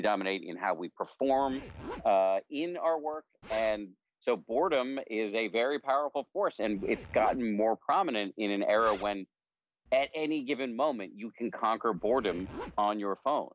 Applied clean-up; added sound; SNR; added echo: none; Zipper (clothing); 19 dB; none.